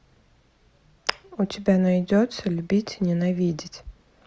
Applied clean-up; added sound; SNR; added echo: none; none; none; none.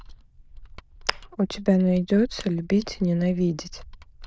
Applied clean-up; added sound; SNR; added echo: neural diffusion model UNIVERSE++.